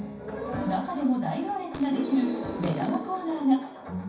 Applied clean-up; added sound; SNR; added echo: none; Fart; 17 dB; reverberation time 0.7 s.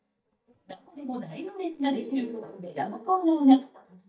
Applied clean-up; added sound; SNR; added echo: neural mask model DeepFilterNet 3.